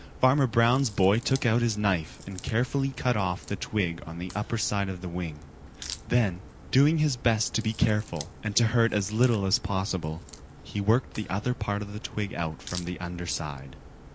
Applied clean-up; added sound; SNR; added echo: none; Crack; 17 dB; none.